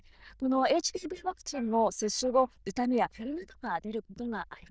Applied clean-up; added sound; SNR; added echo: neural diffusion model UNIVERSE++.